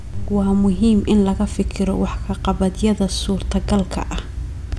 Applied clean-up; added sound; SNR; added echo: none; none; none; none.